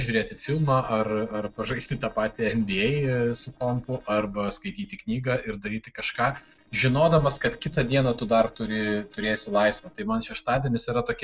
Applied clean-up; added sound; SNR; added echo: neural separator model SepFormer DNS4.